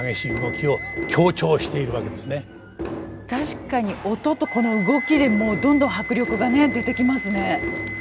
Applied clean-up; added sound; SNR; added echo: none; Wind instrument, woodwind instrument; 10 dB; none.